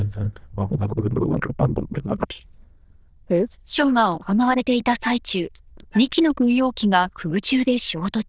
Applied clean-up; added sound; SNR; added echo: neural diffusion model UNIVERSE++.